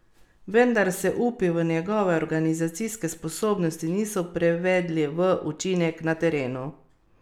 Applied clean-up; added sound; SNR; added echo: none; none; none; none.